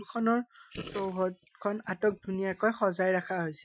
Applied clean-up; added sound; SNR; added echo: classical method Wiener filter.